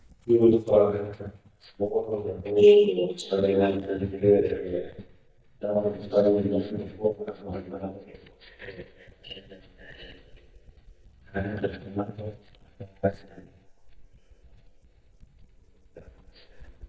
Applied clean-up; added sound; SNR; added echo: neural mask model DeepFilterNet 3.